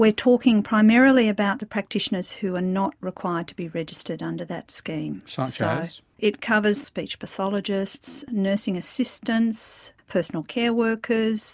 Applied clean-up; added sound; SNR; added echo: none; none; none; none.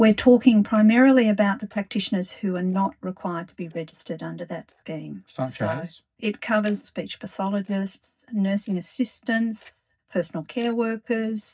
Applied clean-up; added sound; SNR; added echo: neural mask model DeepFilterNet 3.